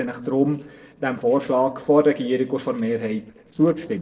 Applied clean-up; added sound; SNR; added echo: neural separator model SepFormer DNS4.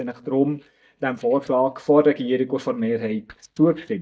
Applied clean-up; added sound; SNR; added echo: neural mask model DeepFilterNet 3.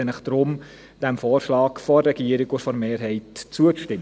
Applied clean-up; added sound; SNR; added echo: none; none; none; none.